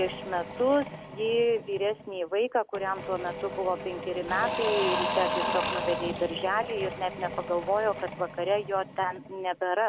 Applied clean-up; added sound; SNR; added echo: none; Engine / Drill / Mechanisms; 6 dB; none.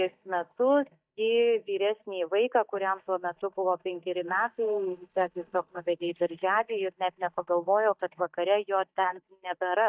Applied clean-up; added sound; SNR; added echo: neural mask model DeepFilterNet 3.